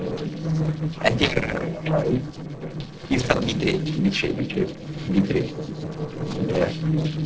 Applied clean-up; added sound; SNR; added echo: neural separator model SepFormer DNS4.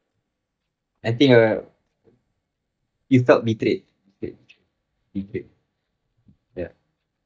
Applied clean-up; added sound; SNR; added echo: neural mask model DeepFilterNet 3.